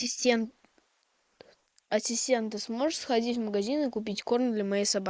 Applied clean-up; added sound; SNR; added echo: neural mask model Resemble Enhance denoiser.